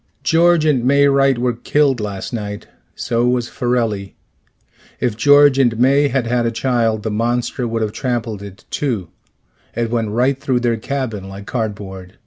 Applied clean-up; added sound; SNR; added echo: none; none; none; none.